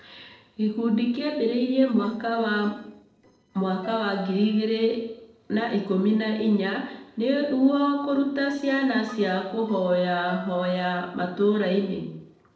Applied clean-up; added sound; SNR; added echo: neural separator model SepFormer DNS4.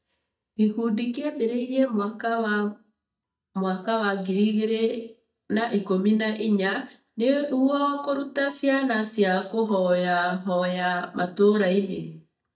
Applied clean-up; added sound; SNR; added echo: neural mask model DeepFilterNet 3.